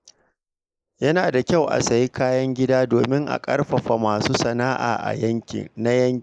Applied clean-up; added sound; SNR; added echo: neural mask model Resemble Enhance denoiser.